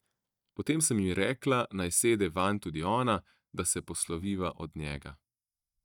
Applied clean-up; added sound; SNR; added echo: neural mask model DeepFilterNet 3.